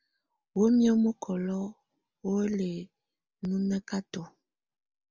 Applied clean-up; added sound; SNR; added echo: none; none; none; none.